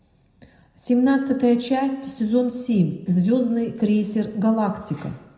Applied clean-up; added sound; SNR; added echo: none; none; none; reverberation time 0.7 s.